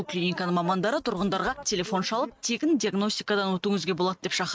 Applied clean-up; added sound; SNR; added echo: neural mask model RNNoise.